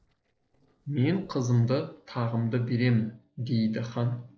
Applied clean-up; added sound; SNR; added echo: neural separator model SepFormer DNS4.